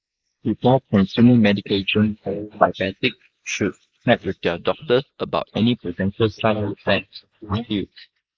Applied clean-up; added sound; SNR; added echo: neural mask model Resemble Enhance denoiser.